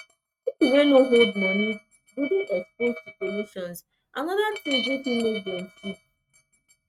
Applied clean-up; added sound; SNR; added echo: neural mask model RNNoise.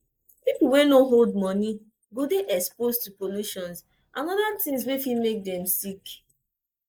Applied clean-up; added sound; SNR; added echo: neural mask model Resemble Enhance denoiser.